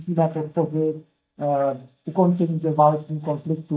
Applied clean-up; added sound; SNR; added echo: neural mask model DeepFilterNet 3.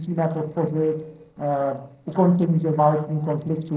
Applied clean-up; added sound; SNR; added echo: neural separator model SepFormer DNS4.